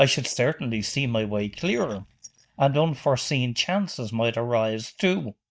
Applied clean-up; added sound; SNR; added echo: neural mask model DeepFilterNet 3.